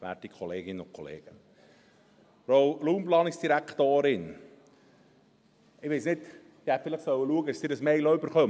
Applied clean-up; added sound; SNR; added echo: none; none; none; none.